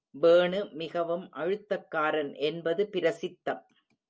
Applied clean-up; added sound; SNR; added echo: none; none; none; none.